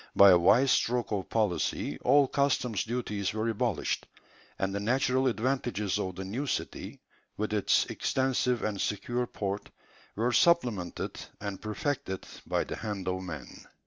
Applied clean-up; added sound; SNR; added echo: none; none; none; none.